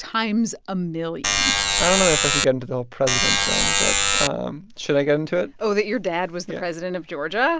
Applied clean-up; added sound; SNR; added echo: none; Alarm; -4 dB; none.